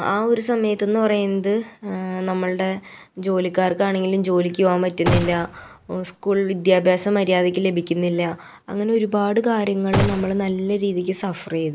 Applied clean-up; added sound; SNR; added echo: none; Gunshot, gunfire; 5 dB; none.